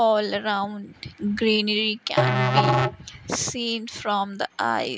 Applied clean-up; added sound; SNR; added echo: none; Musical instrument; 0 dB; none.